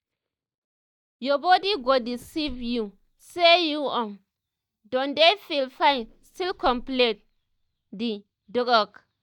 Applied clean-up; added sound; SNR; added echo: neural mask model DeepFilterNet 3.